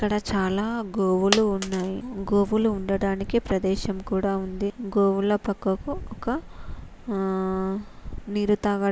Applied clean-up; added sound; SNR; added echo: none; Coin (dropping); 8 dB; none.